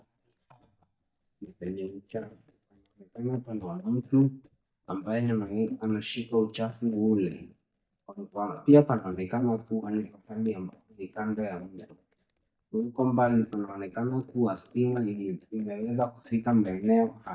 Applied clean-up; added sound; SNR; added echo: neural mask model DeepFilterNet 3.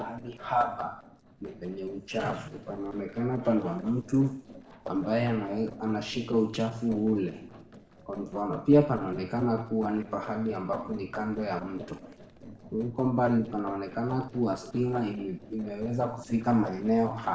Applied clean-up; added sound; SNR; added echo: neural separator model SepFormer DNS4.